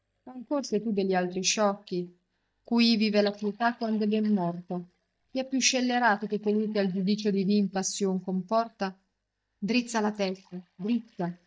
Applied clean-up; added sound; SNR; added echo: neural mask model DeepFilterNet 3.